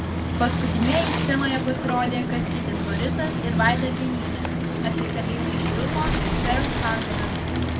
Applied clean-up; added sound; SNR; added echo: none; Bicycle; -4 dB; reverberation time 0.6 s.